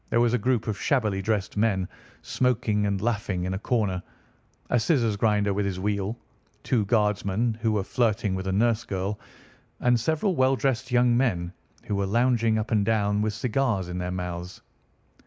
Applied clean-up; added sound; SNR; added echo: none; none; none; none.